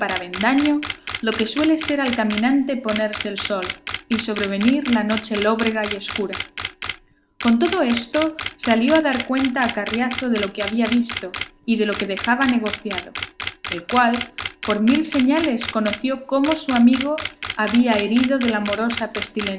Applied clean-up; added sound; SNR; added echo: none; Camera; 10 dB; none.